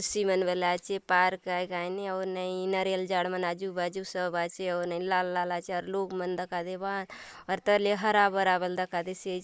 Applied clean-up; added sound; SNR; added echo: neural mask model Resemble Enhance denoiser.